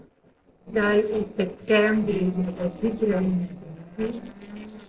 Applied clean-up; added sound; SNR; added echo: neural separator model SepFormer DNS4.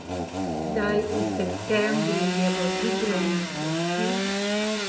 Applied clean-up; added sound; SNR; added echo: none; Sawing / Engine; -1 dB; reverberation time 0.9 s.